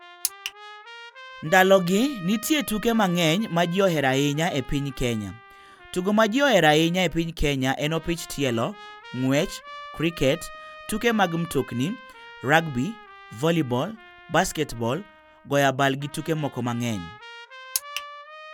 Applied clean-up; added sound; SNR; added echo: none; Trumpet; 19 dB; none.